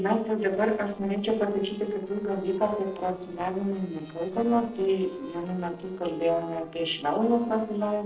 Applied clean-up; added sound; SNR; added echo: neural separator model SepFormer DNS4.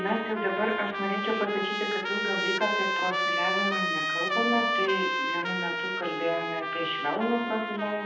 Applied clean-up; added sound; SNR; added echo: none; Trumpet; -1 dB; reverberation time 0.8 s.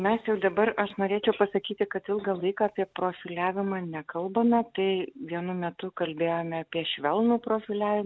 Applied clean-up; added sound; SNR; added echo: none; none; none; none.